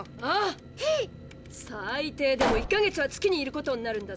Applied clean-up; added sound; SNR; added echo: none; Explosion; 3 dB; none.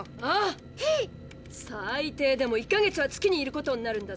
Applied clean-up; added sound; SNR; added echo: none; none; none; none.